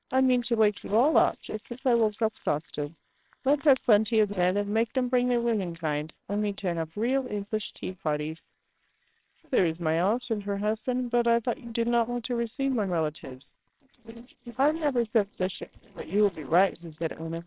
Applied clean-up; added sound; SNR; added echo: neural separator model SepFormer WHAMR!.